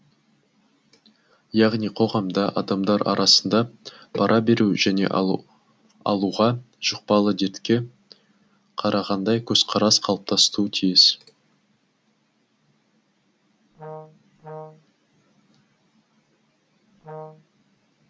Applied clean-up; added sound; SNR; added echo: none; Brass instrument; 16 dB; none.